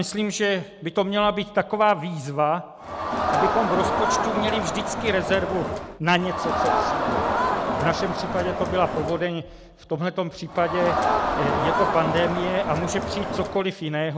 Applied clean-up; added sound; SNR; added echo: none; Crowd; -1 dB; none.